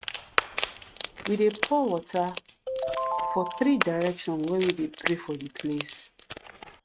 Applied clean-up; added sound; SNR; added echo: neural mask model RNNoise.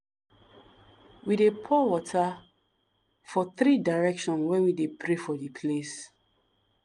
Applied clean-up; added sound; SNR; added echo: none; none; none; none.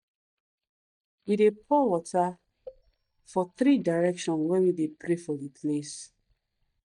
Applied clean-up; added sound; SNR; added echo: neural mask model DeepFilterNet 3.